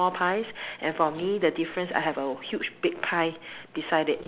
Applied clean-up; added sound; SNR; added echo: none; none; none; none.